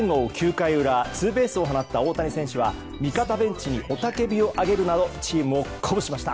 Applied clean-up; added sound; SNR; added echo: none; none; none; none.